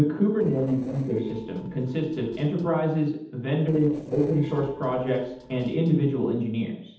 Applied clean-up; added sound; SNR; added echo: neural separator model SepFormer DNS4.